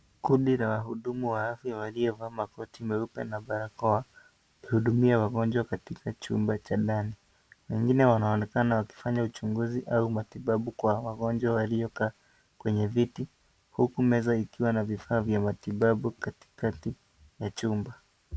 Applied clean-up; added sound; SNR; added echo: none; none; none; none.